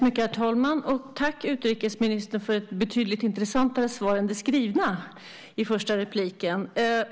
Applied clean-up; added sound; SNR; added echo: none; none; none; none.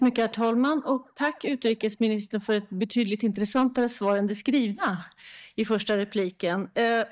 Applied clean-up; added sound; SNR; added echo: neural mask model DeepFilterNet 3.